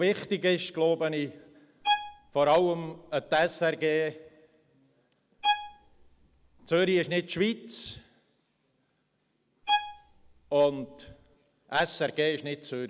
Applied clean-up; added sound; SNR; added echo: none; Bowed string instrument; 4 dB; none.